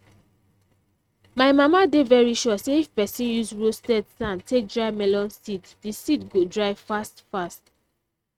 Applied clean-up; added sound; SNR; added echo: neural mask model RNNoise.